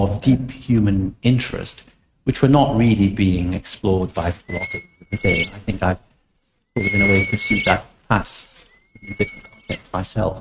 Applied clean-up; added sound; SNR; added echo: neural mask model RNNoise.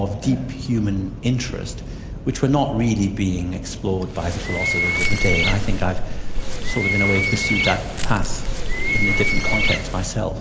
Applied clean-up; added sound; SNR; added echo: none; Crushing + Bird; -2 dB; none.